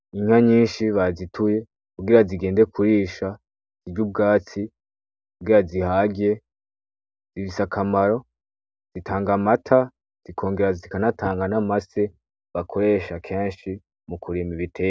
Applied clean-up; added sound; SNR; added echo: none; none; none; none.